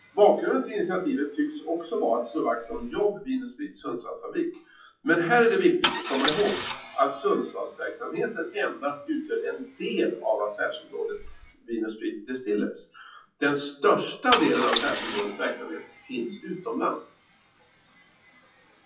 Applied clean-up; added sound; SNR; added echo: classical method WPE with log-MMSE.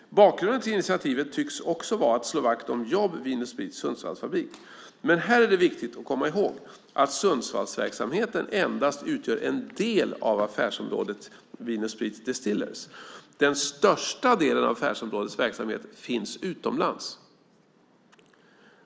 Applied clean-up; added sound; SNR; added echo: none; none; none; none.